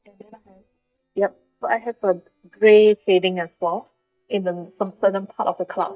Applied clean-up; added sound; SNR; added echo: neural mask model DeepFilterNet 3.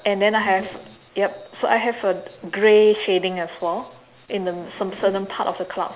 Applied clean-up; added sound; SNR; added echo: none; none; none; none.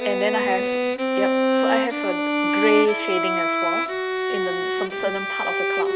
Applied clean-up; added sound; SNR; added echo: none; Bowed string instrument; -4 dB; none.